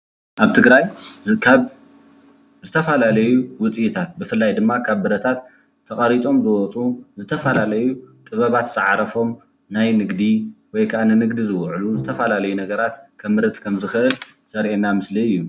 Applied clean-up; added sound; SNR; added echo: none; Bowed string instrument; 19 dB; none.